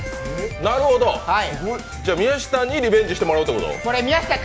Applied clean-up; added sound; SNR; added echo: none; Wind instrument, woodwind instrument; 17 dB; none.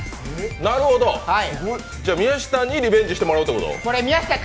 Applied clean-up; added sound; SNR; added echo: none; none; none; none.